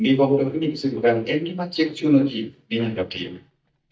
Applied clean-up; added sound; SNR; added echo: neural mask model DeepFilterNet 3.